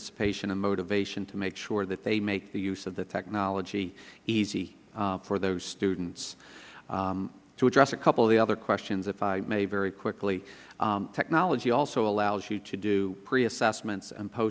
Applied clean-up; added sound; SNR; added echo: none; none; none; none.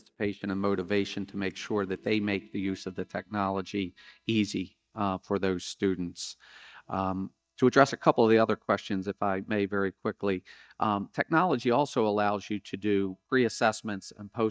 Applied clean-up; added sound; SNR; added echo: neural mask model DeepFilterNet 3.